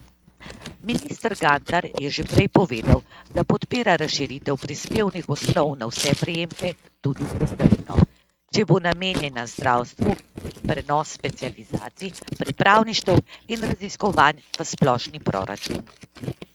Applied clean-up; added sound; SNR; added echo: neural mask model RNNoise.